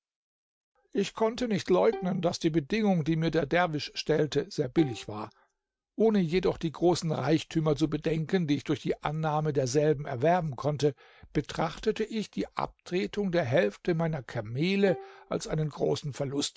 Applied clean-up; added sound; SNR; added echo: neural mask model RNNoise.